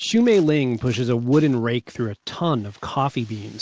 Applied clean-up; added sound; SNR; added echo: none; none; none; none.